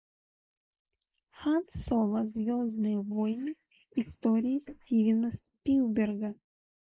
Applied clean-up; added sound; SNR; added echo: neural mask model Resemble Enhance denoiser.